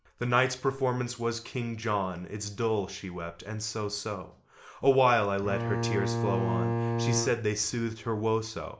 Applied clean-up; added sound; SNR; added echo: none; Bowed string instrument; 1 dB; none.